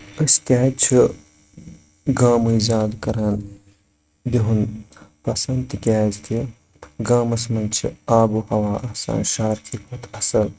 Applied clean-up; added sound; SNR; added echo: neural mask model RNNoise.